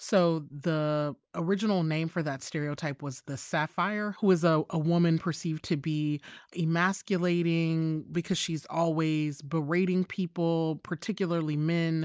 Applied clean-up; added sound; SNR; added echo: none; none; none; none.